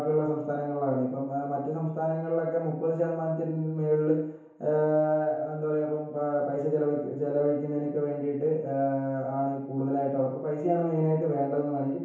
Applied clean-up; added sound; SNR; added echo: none; none; none; reverberation time 1.0 s.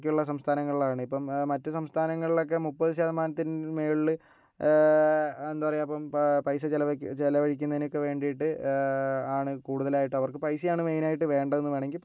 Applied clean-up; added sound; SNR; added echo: none; none; none; none.